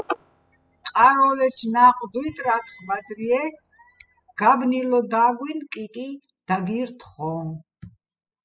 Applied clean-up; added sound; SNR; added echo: classical method spectral subtraction.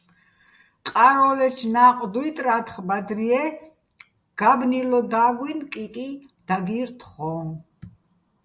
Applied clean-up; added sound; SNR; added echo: none; none; none; none.